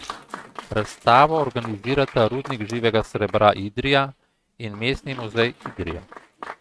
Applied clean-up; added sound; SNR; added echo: neural mask model RNNoise.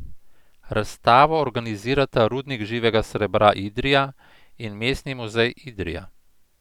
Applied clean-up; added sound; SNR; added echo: none; none; none; none.